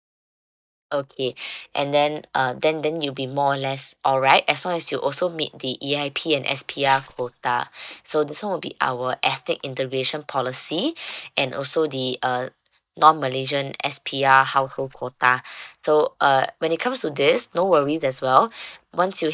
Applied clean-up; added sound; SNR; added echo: neural mask model DeepFilterNet 3.